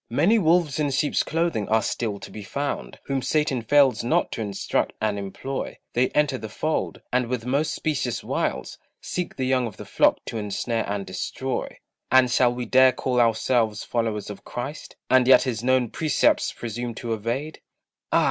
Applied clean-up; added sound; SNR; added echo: none; none; none; none.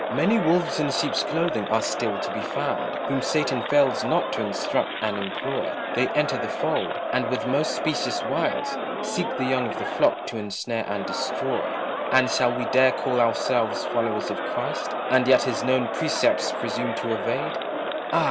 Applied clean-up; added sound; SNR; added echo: none; Crowd; 2 dB; none.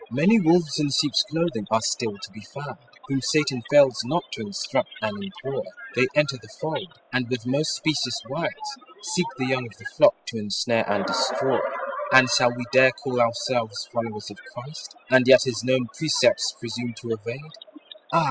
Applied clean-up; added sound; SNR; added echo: classical method spectral subtraction.